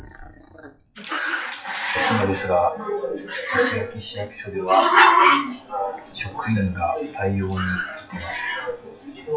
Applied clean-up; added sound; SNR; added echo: classical method WPE with log-MMSE.